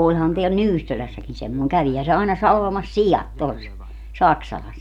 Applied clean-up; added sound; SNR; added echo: none; none; none; none.